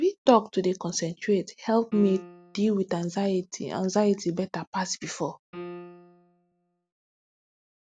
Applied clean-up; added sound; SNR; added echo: none; Piano; 16 dB; none.